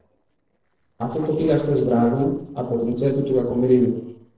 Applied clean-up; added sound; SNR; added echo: neural separator model SepFormer DNS4.